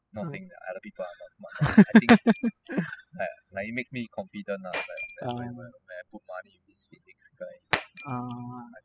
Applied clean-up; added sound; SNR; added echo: classical method spectral subtraction.